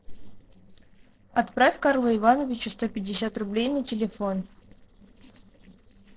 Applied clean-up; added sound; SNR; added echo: neural separator model SepFormer DNS4.